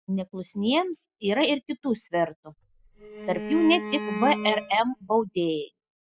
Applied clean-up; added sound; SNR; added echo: classical method spectral subtraction.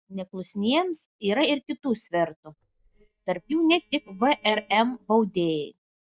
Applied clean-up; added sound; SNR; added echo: neural mask model DeepFilterNet 3.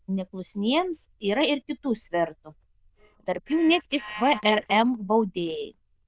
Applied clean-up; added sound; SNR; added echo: neural diffusion model UNIVERSE++.